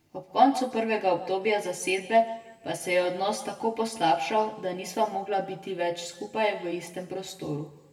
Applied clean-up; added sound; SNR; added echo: none; none; none; reverberation time 0.9 s.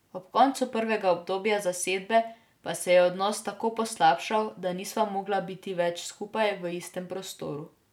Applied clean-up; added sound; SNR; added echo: none; none; none; none.